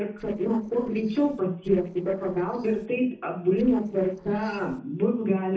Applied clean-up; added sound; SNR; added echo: neural separator model SepFormer DNS4.